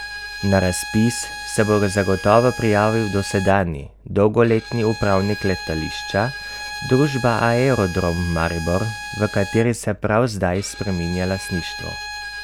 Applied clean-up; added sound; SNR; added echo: none; Bowed string instrument; 12 dB; none.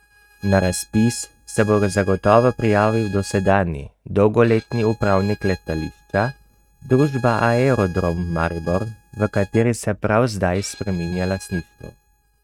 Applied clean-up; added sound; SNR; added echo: neural mask model RNNoise.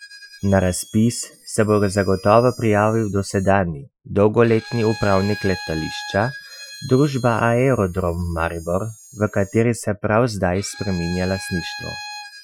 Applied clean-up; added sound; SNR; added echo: classical method Wiener filter.